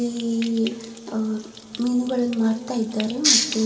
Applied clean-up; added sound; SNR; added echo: none; Stream; 18 dB; reverberation time 2.3 s.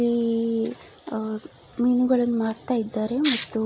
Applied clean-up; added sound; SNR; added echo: none; none; none; none.